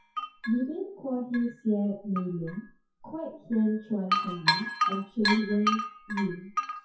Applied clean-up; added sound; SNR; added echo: classical method WPE with log-MMSE.